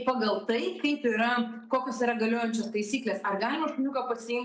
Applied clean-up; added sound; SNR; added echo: none; none; none; none.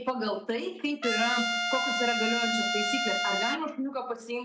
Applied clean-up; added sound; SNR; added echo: none; Trumpet; -2 dB; none.